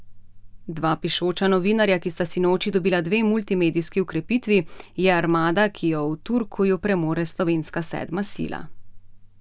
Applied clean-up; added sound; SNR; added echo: none; none; none; none.